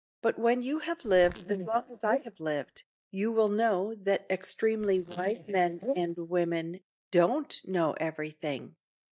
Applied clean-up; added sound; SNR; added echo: neural mask model DeepFilterNet 3.